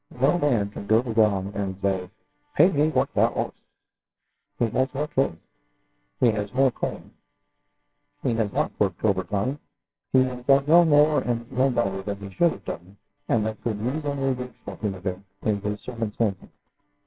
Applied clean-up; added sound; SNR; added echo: neural separator model SepFormer WHAMR!.